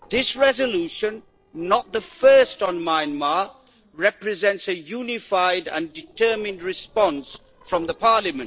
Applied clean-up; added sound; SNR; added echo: neural separator model SepFormer DNS4.